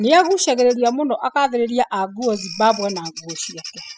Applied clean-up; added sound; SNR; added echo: classical method spectral subtraction.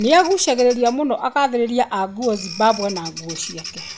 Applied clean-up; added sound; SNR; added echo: none; Bird vocalization, bird call, bird song; 16 dB; none.